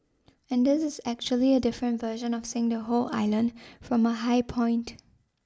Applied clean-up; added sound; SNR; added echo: none; none; none; none.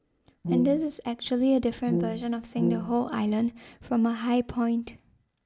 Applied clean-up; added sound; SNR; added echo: none; Brass instrument; 4 dB; none.